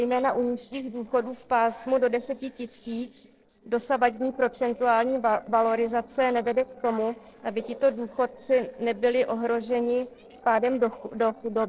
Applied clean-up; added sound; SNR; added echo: neural separator model SepFormer DNS4.